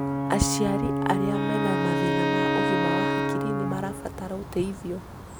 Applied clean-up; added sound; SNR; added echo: none; Alarm / Ocean / Boat, Water vehicle + Bowed string instrument; -3 dB; none.